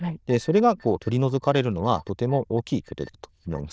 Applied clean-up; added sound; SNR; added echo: neural diffusion model UNIVERSE++.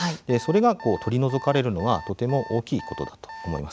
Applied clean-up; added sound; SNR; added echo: none; Alarm; 16 dB; none.